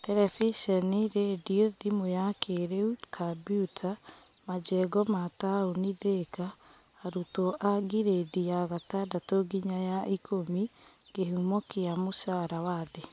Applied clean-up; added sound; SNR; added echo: none; none; none; none.